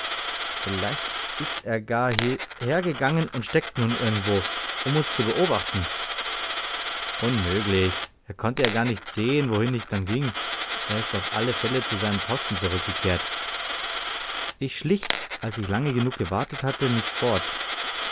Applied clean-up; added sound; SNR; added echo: none; Coin (dropping); 4 dB; none.